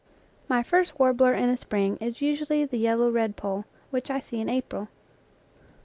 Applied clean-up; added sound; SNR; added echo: none; none; none; none.